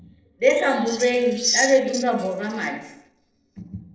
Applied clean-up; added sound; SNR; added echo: neural separator model SepFormer DNS4.